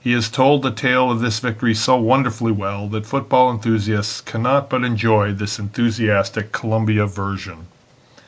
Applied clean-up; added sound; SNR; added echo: none; none; none; none.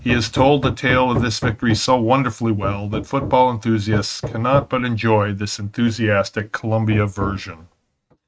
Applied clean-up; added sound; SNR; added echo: neural mask model RNNoise.